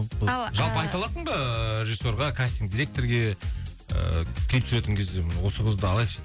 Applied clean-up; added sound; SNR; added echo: none; none; none; none.